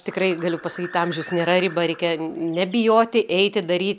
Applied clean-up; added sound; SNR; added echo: none; Bird; 19 dB; none.